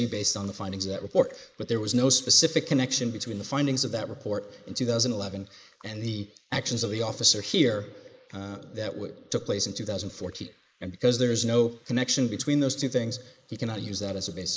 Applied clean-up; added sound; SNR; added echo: neural mask model Resemble Enhance denoiser.